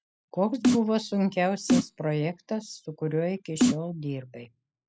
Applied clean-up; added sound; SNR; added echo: classical method log-MMSE.